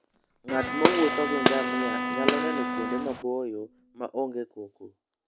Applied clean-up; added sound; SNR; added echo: none; Gunshot, gunfire + Bowed string instrument; -2 dB; none.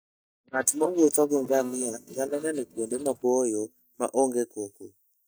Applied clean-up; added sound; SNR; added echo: neural mask model DeepFilterNet 3.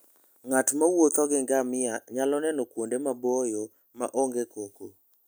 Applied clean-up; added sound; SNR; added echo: none; none; none; none.